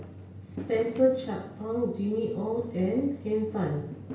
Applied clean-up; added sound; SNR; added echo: none; Fireworks; 16 dB; reverberation time 0.5 s.